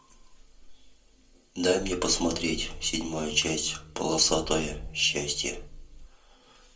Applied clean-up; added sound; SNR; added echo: none; none; none; reverberation time 0.2 s.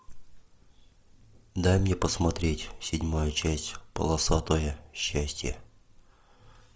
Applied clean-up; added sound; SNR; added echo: none; none; none; none.